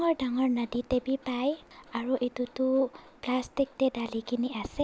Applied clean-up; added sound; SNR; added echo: none; none; none; none.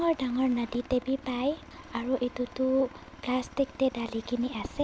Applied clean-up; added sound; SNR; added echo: none; Aircraft; 19 dB; none.